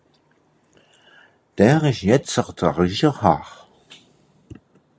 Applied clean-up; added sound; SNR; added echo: none; none; none; none.